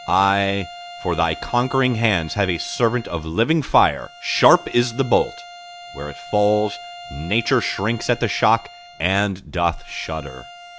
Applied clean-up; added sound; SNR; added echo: none; Bowed string instrument; 18 dB; none.